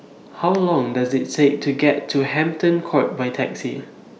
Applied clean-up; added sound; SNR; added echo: none; none; none; none.